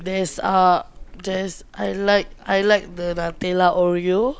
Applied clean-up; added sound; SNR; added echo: none; Chewing, mastication; 20 dB; none.